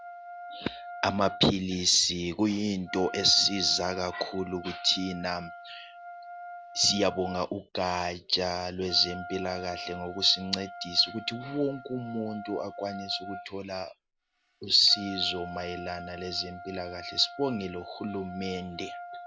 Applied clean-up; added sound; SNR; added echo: none; Wind instrument, woodwind instrument; 13 dB; none.